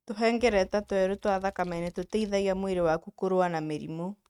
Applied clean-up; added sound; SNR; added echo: neural mask model RNNoise.